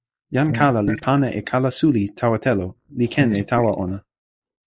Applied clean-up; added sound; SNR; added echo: neural mask model Resemble Enhance denoiser.